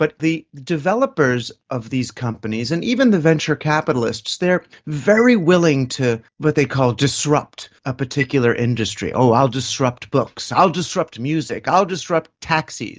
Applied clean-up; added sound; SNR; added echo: neural mask model DeepFilterNet 3.